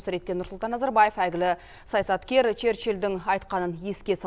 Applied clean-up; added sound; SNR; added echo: none; none; none; none.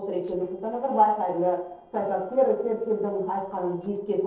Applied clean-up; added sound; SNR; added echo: neural separator model SepFormer DNS4.